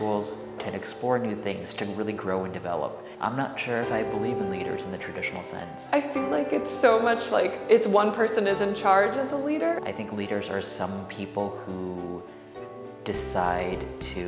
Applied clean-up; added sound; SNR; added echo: none; none; none; none.